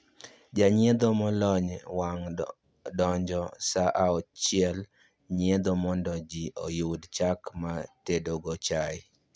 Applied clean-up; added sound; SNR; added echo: none; none; none; none.